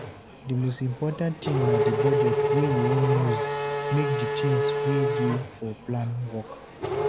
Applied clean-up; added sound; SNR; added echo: none; Race car, auto racing / Accelerating, revving, vroom; -1 dB; none.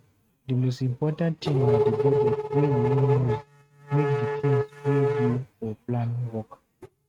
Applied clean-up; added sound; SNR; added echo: neural mask model RNNoise.